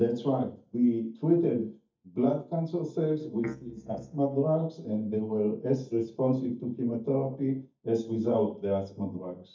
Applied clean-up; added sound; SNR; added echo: neural mask model DeepFilterNet 3.